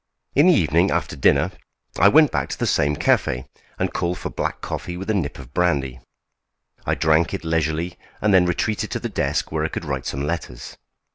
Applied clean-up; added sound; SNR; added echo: none; none; none; none.